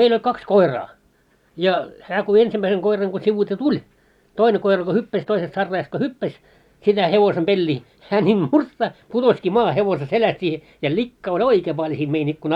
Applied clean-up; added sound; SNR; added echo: none; none; none; none.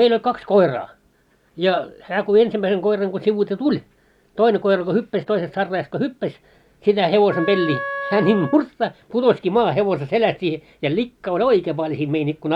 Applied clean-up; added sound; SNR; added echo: none; Wind instrument, woodwind instrument; 10 dB; none.